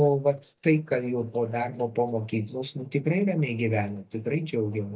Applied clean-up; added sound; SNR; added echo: neural mask model DeepFilterNet 3.